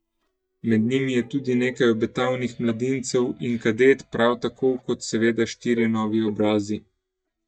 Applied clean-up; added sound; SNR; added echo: neural mask model DeepFilterNet 3.